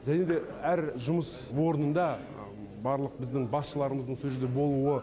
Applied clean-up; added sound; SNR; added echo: none; none; none; none.